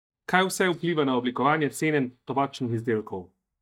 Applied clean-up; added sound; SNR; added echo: neural mask model DeepFilterNet 3.